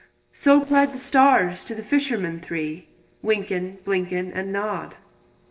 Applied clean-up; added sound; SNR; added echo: neural separator model SepFormer DNS4.